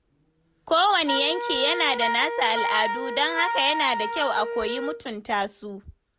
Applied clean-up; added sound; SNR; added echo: none; Wind instrument, woodwind instrument; 5 dB; none.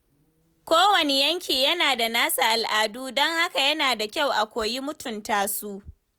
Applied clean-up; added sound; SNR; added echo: none; none; none; none.